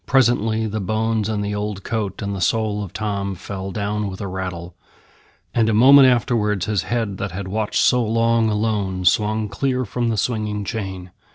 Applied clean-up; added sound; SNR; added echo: none; none; none; none.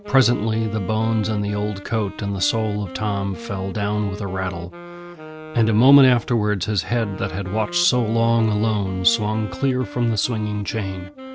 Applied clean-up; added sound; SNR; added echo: none; Wind instrument, woodwind instrument; 14 dB; none.